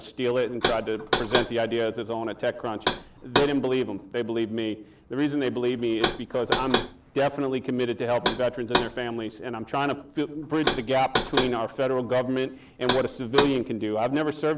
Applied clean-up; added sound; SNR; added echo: none; Knock; 3 dB; none.